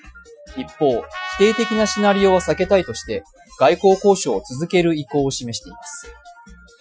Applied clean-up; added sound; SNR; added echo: classical method Wiener filter.